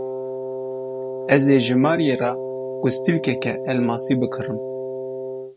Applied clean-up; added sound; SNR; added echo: none; Wind instrument, woodwind instrument; 6 dB; none.